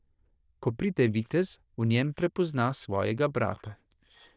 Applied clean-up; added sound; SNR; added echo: neural diffusion model UNIVERSE++.